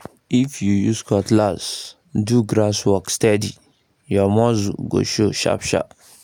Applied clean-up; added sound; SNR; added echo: none; none; none; none.